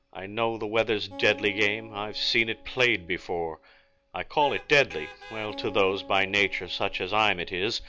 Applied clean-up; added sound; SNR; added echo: none; Acoustic guitar + Vehicle horn, car horn, honking; 19 dB; none.